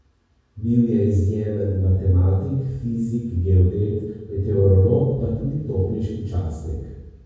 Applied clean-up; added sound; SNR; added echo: none; none; none; reverberation time 1.3 s.